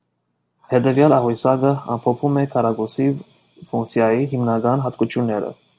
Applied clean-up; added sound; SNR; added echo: none; none; none; none.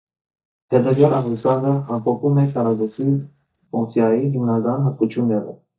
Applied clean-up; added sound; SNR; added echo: neural mask model DeepFilterNet 3.